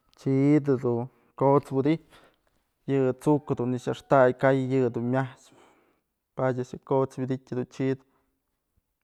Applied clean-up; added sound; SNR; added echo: none; none; none; none.